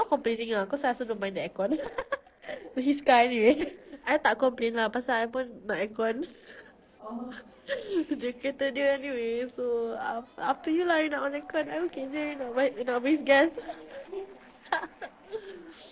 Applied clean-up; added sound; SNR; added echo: neural separator model SepFormer DNS4.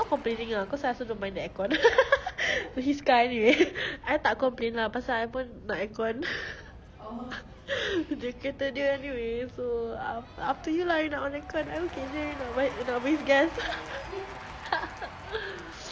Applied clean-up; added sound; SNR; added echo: none; Applause / Crowd / Cheering; 18 dB; none.